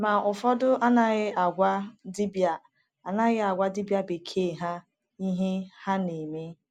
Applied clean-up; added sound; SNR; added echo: none; none; none; none.